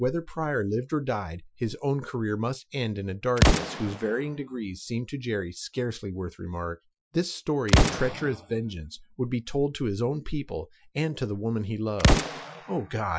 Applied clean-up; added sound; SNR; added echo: classical method Wiener filter.